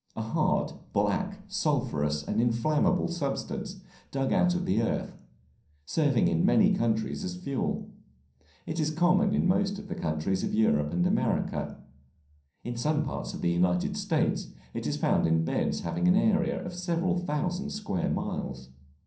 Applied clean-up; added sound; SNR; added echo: none; none; none; reverberation time 0.6 s.